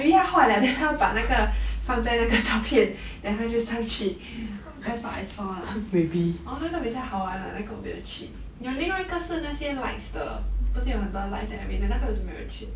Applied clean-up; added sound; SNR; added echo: none; none; none; none.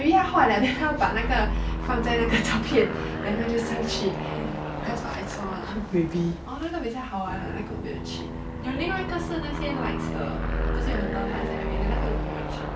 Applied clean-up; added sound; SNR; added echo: none; Aircraft; 5 dB; none.